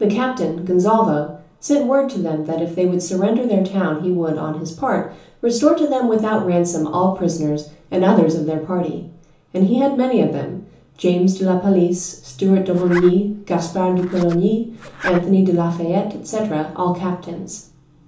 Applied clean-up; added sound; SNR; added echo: none; Zipper (clothing); 15 dB; reverberation time 1.2 s.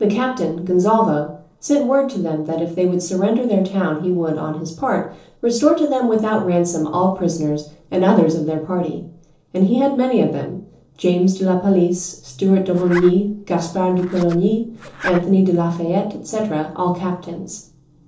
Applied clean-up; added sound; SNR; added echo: neural separator model SepFormer DNS4.